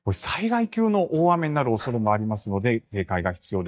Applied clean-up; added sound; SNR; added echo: neural mask model DeepFilterNet 3.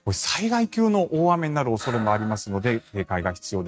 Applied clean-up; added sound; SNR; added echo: neural mask model RNNoise.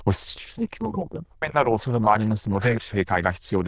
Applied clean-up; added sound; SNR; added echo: neural diffusion model UNIVERSE++.